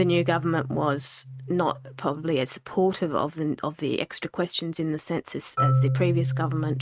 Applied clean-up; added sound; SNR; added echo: neural mask model RNNoise.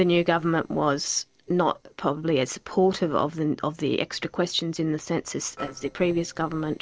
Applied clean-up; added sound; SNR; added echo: neural separator model SepFormer DNS4.